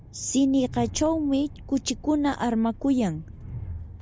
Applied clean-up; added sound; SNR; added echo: none; Train; 13 dB; none.